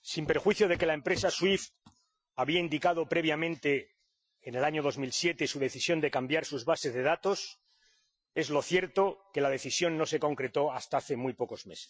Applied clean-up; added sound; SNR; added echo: classical method Wiener filter.